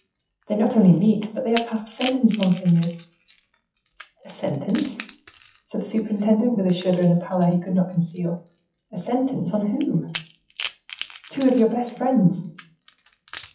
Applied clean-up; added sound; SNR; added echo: classical method WPE with log-MMSE.